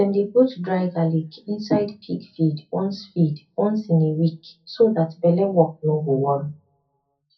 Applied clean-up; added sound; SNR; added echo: none; none; none; reverberation time 0.3 s.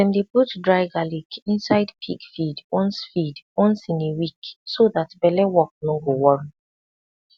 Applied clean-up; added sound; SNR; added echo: none; none; none; none.